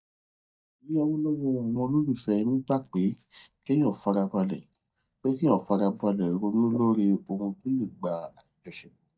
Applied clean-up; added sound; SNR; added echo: neural mask model DeepFilterNet 3.